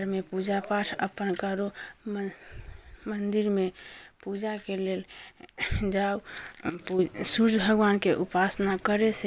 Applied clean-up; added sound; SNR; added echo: none; none; none; none.